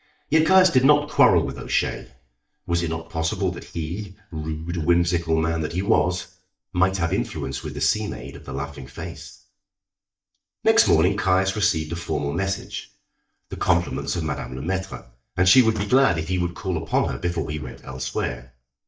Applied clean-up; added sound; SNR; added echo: neural mask model DeepFilterNet 3.